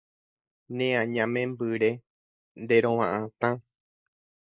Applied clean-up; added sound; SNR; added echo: neural mask model Resemble Enhance denoiser.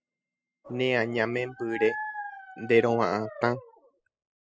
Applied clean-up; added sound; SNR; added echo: classical method spectral subtraction.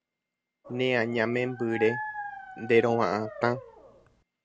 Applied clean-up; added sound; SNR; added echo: none; Dog; 12 dB; none.